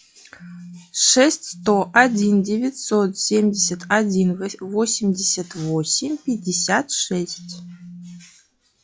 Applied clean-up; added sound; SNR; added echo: classical method log-MMSE.